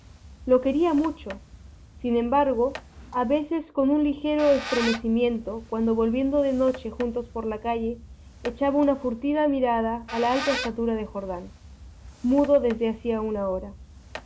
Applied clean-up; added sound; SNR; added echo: none; Squeak; 15 dB; none.